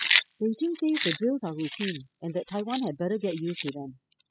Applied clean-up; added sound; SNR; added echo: classical method spectral subtraction.